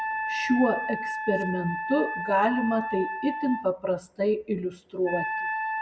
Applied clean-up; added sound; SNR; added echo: none; Wind instrument, woodwind instrument; 5 dB; none.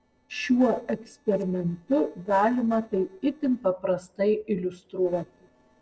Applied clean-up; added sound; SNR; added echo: neural separator model SepFormer DNS4.